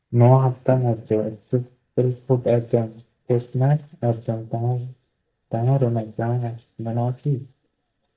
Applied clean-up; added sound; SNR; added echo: neural mask model DeepFilterNet 3.